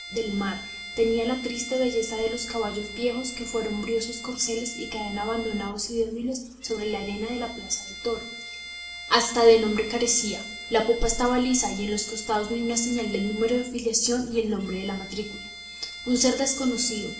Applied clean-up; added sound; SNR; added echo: none; Bowed string instrument; 13 dB; reverberation time 0.8 s.